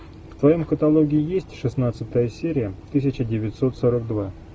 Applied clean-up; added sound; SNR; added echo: none; none; none; none.